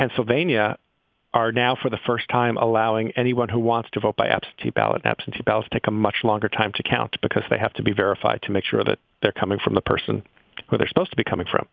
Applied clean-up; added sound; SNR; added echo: none; none; none; none.